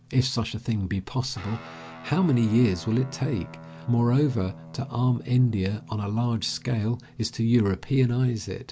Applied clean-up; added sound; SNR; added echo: none; Guitar; 20 dB; none.